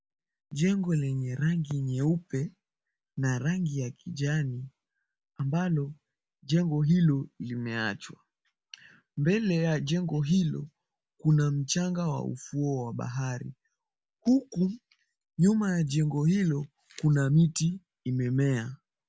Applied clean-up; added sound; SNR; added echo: none; none; none; none.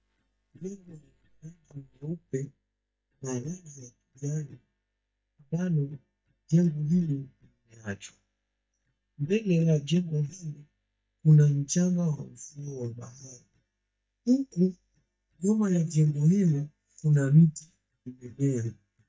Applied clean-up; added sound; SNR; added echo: neural mask model DeepFilterNet 3.